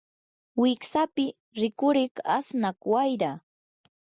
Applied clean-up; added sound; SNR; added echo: none; none; none; none.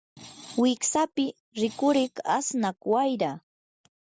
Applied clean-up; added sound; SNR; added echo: none; Screech; 19 dB; none.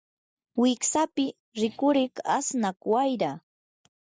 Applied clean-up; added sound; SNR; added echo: neural mask model DeepFilterNet 3.